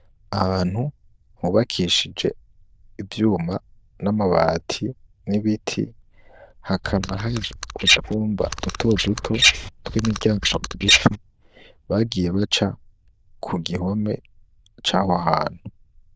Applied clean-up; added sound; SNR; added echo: neural diffusion model UNIVERSE++.